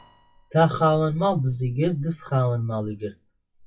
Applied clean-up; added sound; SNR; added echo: classical method WPE with log-MMSE.